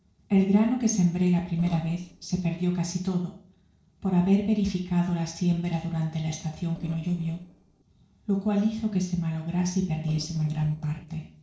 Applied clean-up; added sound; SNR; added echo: neural separator model SepFormer DNS4.